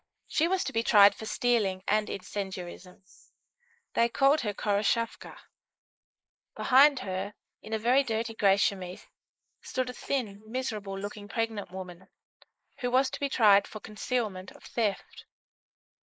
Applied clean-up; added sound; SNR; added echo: neural mask model Resemble Enhance denoiser.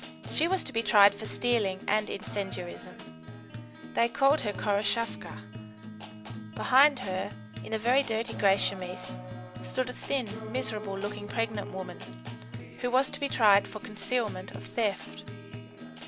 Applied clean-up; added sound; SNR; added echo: none; Acoustic guitar; 10 dB; none.